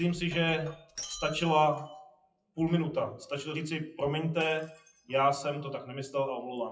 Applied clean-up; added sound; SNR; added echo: classical method WPE with log-MMSE.